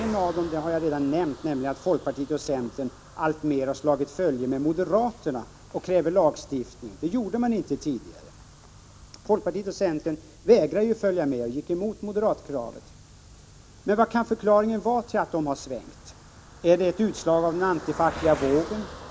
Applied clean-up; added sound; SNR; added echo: none; Car passing by; 19 dB; none.